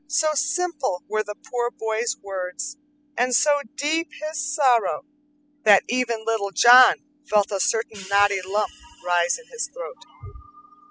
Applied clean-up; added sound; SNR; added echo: classical method spectral subtraction.